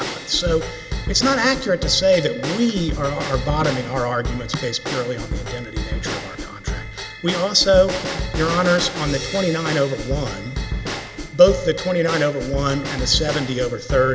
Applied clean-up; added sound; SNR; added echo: none; Bell / Drum / Drum kit; 6 dB; none.